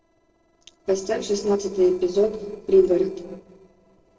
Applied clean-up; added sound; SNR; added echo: neural separator model SepFormer DNS4.